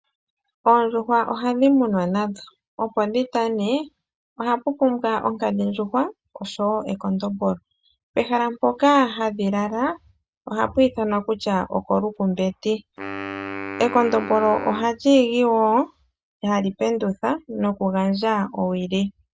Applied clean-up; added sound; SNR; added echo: none; Wind instrument, woodwind instrument; 11 dB; none.